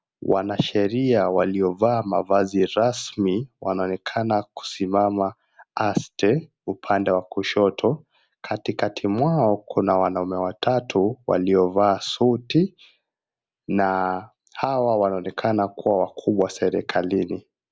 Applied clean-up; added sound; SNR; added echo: none; none; none; none.